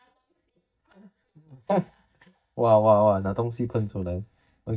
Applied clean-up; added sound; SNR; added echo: neural mask model DeepFilterNet 3.